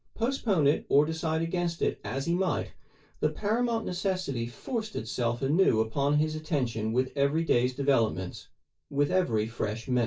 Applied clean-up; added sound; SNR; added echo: none; none; none; reverberation time 0.2 s.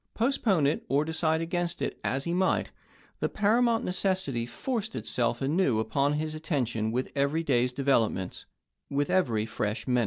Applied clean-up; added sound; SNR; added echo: none; none; none; none.